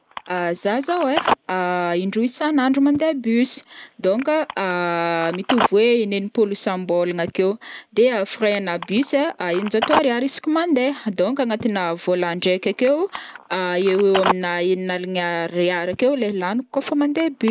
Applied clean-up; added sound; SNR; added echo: none; Telephone; 11 dB; none.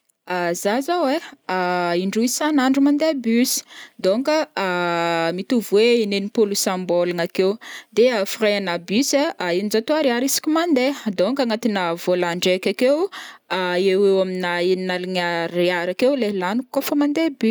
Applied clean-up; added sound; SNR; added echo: none; none; none; none.